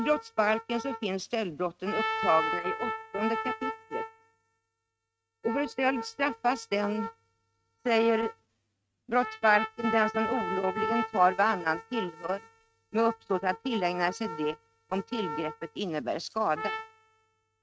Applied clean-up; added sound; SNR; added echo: neural mask model RNNoise.